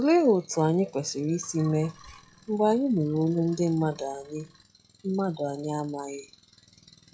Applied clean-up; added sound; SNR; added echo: classical method log-MMSE.